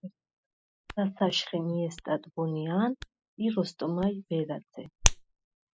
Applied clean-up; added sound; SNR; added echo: classical method spectral subtraction.